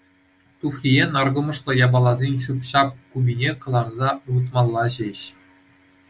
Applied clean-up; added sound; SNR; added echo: none; none; none; none.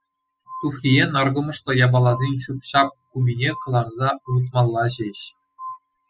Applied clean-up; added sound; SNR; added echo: classical method spectral subtraction.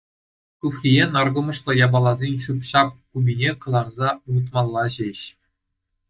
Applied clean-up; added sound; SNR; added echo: neural mask model DeepFilterNet 3.